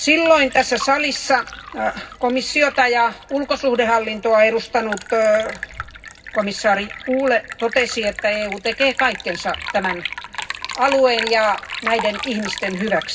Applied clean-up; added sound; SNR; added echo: none; Liquid; 12 dB; reverberation time 0.4 s.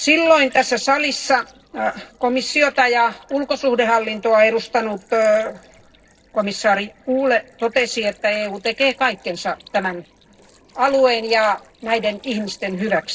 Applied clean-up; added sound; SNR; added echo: neural separator model SepFormer DNS4.